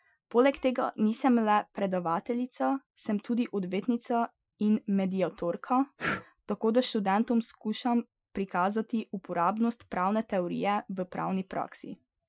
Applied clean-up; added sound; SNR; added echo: classical method Wiener filter.